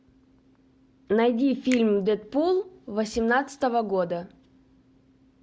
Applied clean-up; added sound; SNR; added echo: none; Finger snapping; 20 dB; none.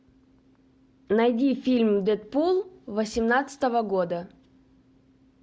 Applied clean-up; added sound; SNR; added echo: none; none; none; none.